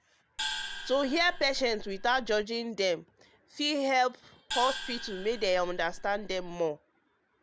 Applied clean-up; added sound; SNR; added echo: none; Gong; 7 dB; none.